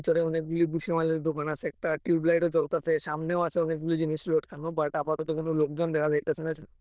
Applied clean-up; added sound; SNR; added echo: neural diffusion model UNIVERSE++.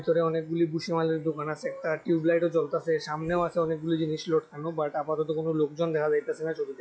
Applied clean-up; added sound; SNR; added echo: classical method log-MMSE.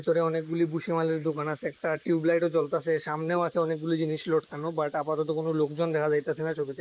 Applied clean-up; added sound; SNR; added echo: neural mask model Resemble Enhance denoiser.